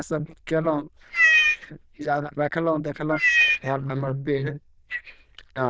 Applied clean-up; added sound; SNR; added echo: neural diffusion model UNIVERSE++.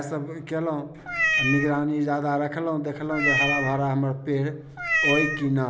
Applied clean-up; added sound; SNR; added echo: none; Meow; 0 dB; none.